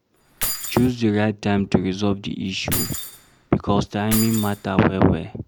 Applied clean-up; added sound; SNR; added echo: none; Keys jangling; 9 dB; none.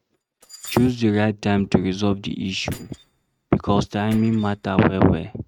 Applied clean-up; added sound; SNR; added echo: neural mask model RNNoise.